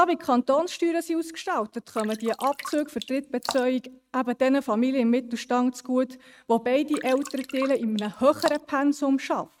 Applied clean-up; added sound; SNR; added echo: neural mask model RNNoise.